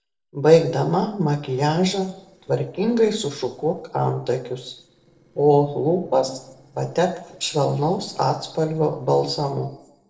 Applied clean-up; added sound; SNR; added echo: neural separator model SepFormer DNS4.